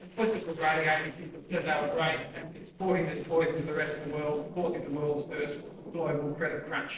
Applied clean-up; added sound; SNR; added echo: neural separator model SepFormer DNS4.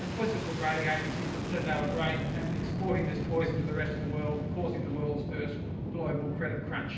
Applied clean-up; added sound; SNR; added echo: none; Fixed-wing aircraft, airplane; 0 dB; reverberation time 0.9 s.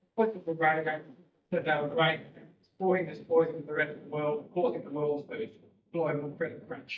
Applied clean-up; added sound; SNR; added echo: neural mask model DeepFilterNet 3.